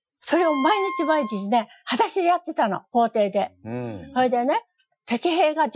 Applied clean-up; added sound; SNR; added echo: classical method Wiener filter.